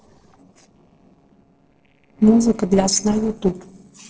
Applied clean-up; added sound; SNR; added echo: neural separator model SepFormer DNS4.